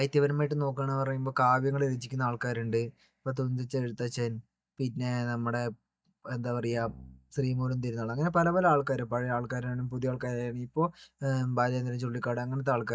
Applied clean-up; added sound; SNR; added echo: neural mask model DeepFilterNet 3.